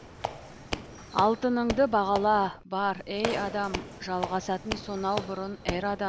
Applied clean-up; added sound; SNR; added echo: none; Squeak / Walk, footsteps; 9 dB; none.